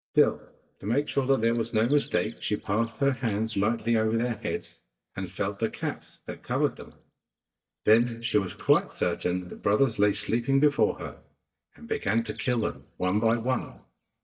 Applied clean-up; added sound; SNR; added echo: neural mask model DeepFilterNet 3.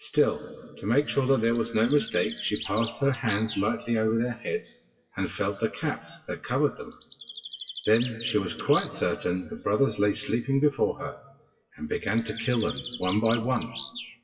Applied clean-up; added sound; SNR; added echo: classical method WPE with log-MMSE.